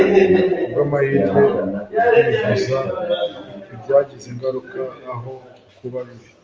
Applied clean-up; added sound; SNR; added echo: none; none; none; none.